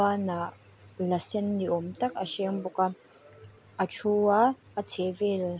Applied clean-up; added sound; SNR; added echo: none; none; none; none.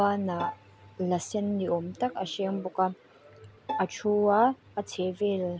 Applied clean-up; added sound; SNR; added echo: none; Bowed string instrument; 11 dB; none.